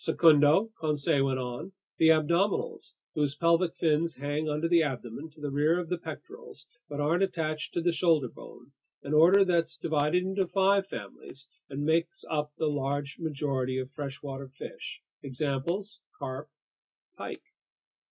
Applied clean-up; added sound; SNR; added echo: none; none; none; none.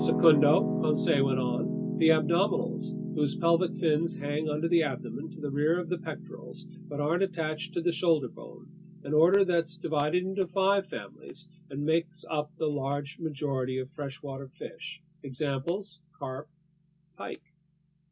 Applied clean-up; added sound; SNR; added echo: none; Piano; 7 dB; none.